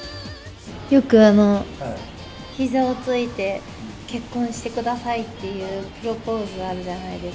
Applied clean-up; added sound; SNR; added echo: none; none; none; none.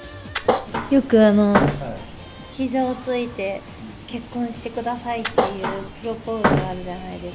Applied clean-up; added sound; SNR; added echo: none; Thump, thud; 0 dB; none.